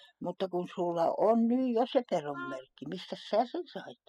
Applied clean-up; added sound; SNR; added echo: classical method spectral subtraction.